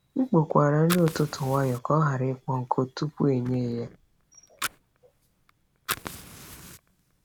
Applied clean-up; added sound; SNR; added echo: none; Fire; 14 dB; none.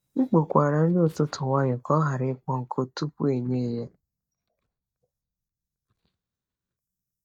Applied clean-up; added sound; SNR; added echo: neural mask model DeepFilterNet 3.